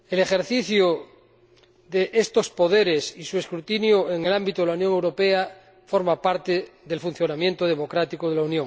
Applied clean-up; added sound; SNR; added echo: none; none; none; none.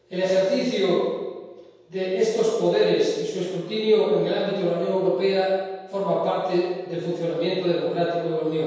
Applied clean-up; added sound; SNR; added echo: none; none; none; reverberation time 1.2 s.